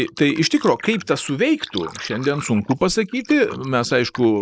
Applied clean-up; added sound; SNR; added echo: neural mask model Resemble Enhance denoiser.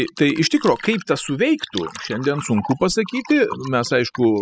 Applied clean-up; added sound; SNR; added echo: classical method spectral subtraction.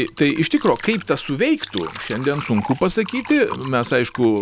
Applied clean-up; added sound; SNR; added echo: none; Fill (with liquid); 15 dB; none.